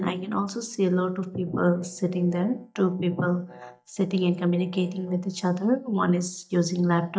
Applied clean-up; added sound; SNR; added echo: neural mask model DeepFilterNet 3.